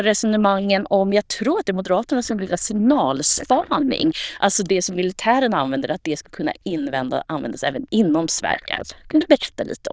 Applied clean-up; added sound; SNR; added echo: neural diffusion model UNIVERSE++.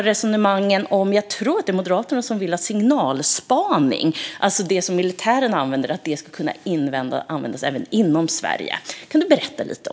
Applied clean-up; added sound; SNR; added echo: none; none; none; none.